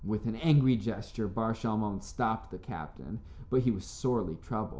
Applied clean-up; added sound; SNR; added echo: none; none; none; none.